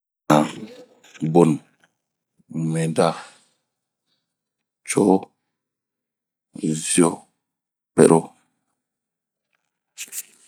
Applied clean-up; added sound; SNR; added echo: none; none; none; none.